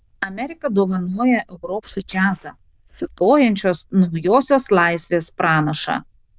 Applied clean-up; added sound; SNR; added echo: neural diffusion model UNIVERSE++.